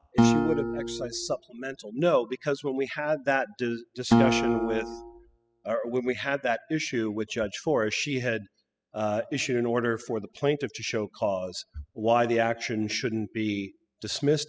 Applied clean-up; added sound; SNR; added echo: classical method spectral subtraction.